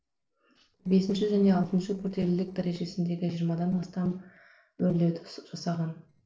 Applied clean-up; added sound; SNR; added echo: neural separator model SepFormer DNS4.